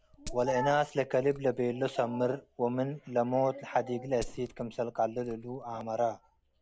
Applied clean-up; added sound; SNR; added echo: none; Glass; 19 dB; none.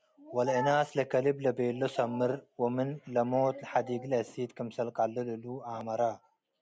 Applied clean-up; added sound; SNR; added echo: none; none; none; none.